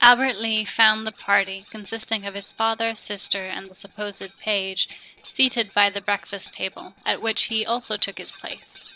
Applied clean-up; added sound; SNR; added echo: neural separator model SepFormer DNS4.